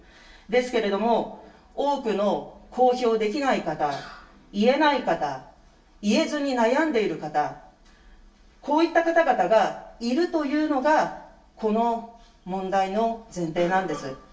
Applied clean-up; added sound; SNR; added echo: none; none; none; reverberation time 0.2 s.